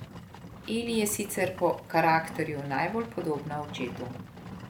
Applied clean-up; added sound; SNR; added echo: none; Livestock, farm animals, working animals; 12 dB; none.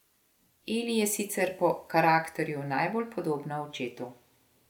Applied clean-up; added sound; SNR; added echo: none; none; none; none.